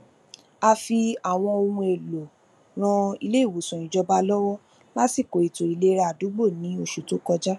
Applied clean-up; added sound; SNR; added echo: none; none; none; none.